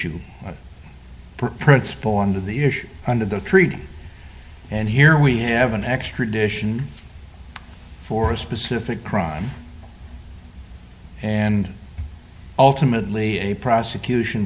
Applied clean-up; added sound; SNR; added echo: none; none; none; none.